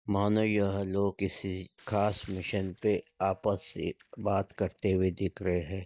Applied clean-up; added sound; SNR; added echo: neural mask model DeepFilterNet 3.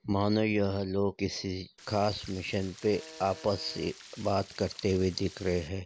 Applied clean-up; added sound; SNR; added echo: none; Stream + Alarm; 18 dB; none.